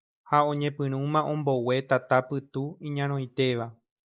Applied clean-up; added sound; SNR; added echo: neural mask model Resemble Enhance denoiser.